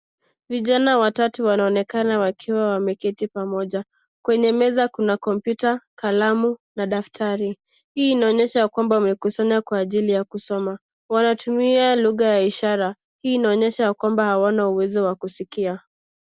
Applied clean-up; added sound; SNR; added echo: none; none; none; none.